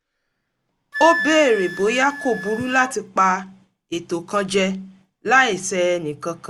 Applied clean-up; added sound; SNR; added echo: none; Wind instrument, woodwind instrument; 12 dB; none.